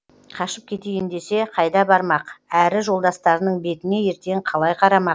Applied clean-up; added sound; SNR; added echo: none; none; none; none.